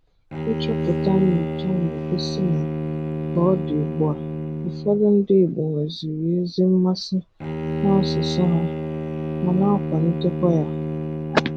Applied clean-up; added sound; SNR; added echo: none; Bowed string instrument; 4 dB; none.